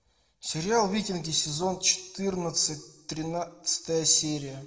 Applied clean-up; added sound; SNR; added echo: none; none; none; reverberation time 0.9 s.